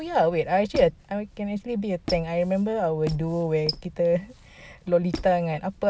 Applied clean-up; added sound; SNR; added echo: none; Squeak; 14 dB; none.